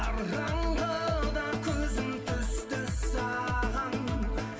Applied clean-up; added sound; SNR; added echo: none; none; none; reverberation time 0.5 s.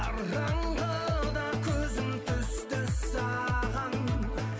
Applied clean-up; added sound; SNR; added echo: none; none; none; none.